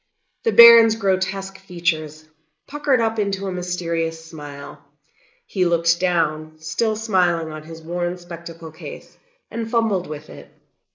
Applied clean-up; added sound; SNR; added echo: neural mask model Resemble Enhance denoiser.